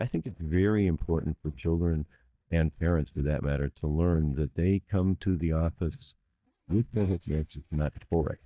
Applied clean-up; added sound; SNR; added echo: neural mask model DeepFilterNet 3.